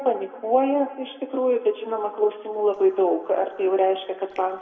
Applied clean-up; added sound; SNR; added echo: none; none; none; reverberation time 1.9 s.